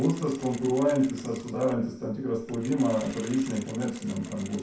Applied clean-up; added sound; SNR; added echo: none; Mechanisms; 19 dB; reverberation time 0.6 s.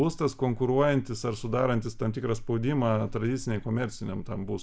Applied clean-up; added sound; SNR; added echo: none; none; none; none.